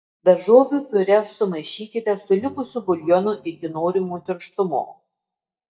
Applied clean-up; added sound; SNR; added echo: neural mask model DeepFilterNet 3.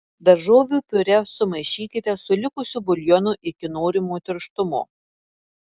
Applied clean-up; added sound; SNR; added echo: none; none; none; none.